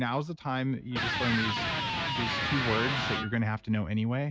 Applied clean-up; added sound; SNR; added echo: none; Electric guitar; 1 dB; none.